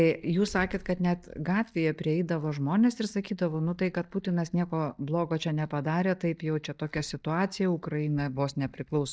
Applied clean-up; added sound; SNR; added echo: neural mask model DeepFilterNet 3.